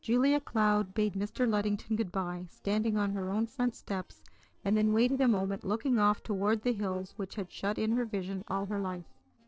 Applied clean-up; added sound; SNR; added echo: neural separator model SepFormer DNS4.